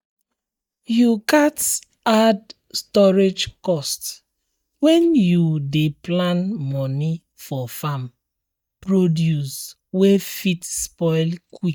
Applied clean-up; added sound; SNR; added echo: neural mask model DeepFilterNet 3.